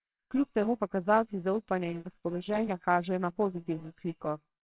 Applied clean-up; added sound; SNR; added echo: neural separator model SepFormer WHAMR!.